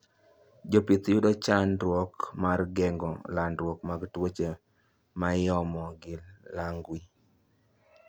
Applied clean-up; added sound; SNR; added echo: none; none; none; none.